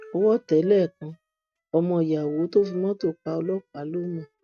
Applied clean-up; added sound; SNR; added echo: neural mask model RNNoise.